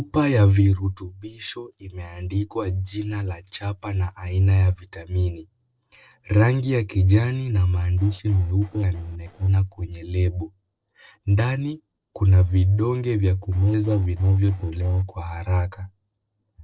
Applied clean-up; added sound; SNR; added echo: neural separator model SepFormer DNS4.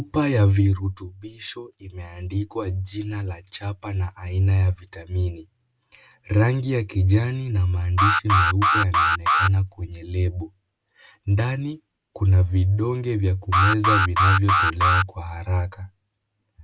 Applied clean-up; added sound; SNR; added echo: none; Alarm; -3 dB; none.